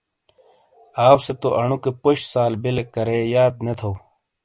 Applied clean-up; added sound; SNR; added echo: none; none; none; none.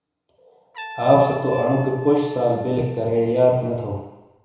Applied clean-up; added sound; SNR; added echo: none; Trumpet; 19 dB; reverberation time 1.0 s.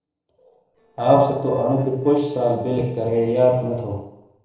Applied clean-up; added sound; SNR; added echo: neural separator model SepFormer DNS4.